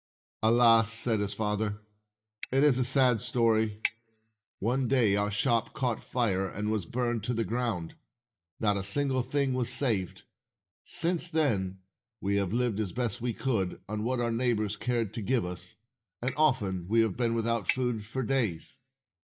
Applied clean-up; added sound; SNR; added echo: neural mask model DeepFilterNet 3.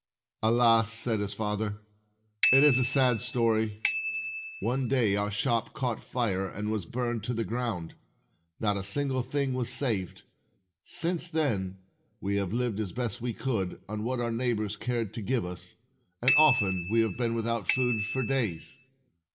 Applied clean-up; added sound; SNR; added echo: none; Bicycle bell; 3 dB; reverberation time 0.5 s.